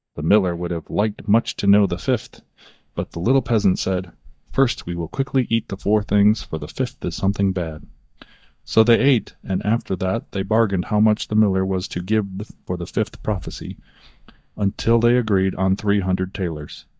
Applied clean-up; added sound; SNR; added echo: neural mask model DeepFilterNet 3.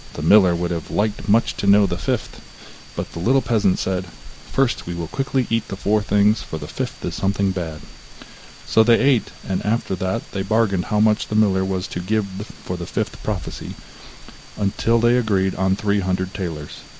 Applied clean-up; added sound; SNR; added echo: none; Thunder / Rain; 15 dB; none.